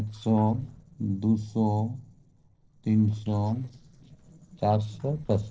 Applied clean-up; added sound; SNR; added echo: neural separator model SepFormer DNS4.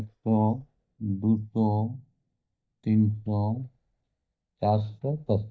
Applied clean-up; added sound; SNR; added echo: neural mask model DeepFilterNet 3.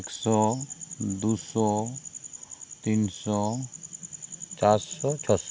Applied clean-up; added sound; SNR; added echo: none; none; none; none.